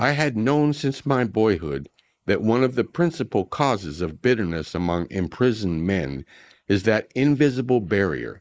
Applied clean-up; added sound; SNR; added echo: neural mask model Resemble Enhance denoiser.